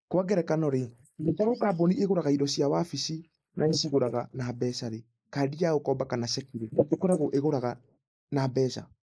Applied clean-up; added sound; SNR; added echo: neural mask model Resemble Enhance denoiser.